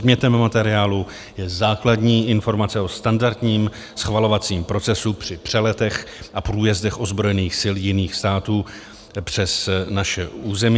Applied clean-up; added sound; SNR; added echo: none; none; none; none.